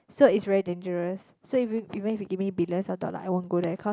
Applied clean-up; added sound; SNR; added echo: none; none; none; none.